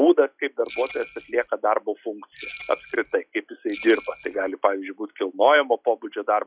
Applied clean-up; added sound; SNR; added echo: classical method log-MMSE.